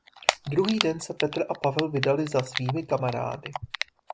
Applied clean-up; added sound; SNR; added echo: none; Typing; 6 dB; none.